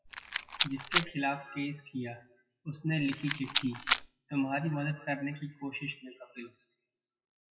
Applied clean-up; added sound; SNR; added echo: classical method WPE with log-MMSE.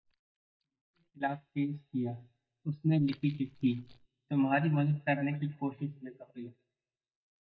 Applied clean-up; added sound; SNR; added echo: neural mask model DeepFilterNet 3.